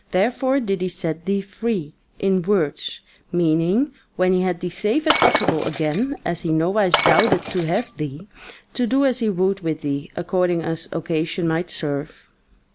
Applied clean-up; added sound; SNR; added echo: none; Shatter; -1 dB; none.